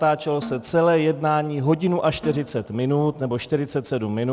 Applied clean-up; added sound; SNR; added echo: none; Snare drum; 19 dB; none.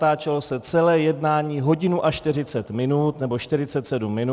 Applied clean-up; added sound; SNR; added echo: none; none; none; none.